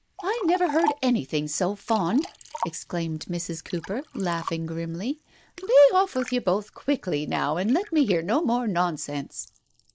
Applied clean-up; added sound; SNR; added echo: neural mask model Resemble Enhance denoiser.